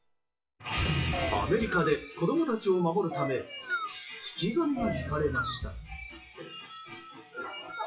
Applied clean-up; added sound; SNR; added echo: classical method WPE with log-MMSE.